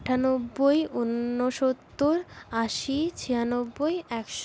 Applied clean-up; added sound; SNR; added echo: none; none; none; none.